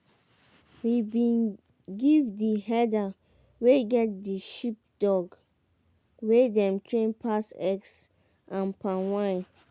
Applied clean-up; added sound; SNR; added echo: none; none; none; none.